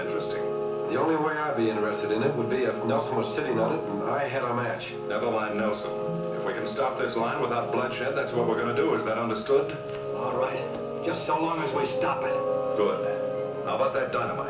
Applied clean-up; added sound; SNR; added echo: none; Wind instrument, woodwind instrument; 13 dB; reverberation time 0.8 s.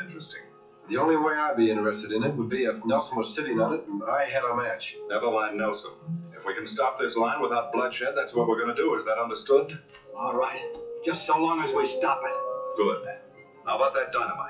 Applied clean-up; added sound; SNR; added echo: classical method WPE with log-MMSE.